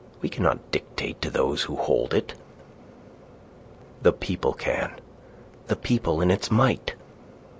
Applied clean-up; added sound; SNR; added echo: none; none; none; none.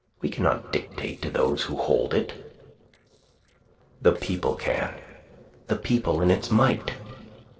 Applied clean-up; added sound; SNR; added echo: neural separator model SepFormer DNS4.